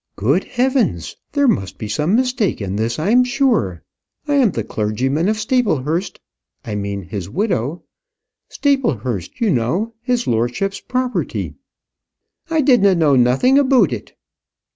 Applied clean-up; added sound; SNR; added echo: none; none; none; none.